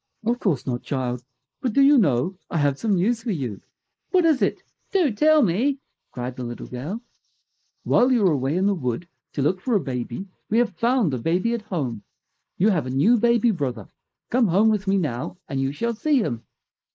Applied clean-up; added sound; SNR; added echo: neural mask model Resemble Enhance denoiser.